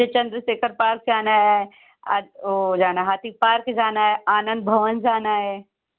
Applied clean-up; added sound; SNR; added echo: none; none; none; none.